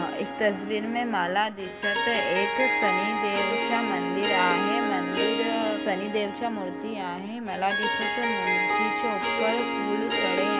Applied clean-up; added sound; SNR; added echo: none; Harp; -2 dB; none.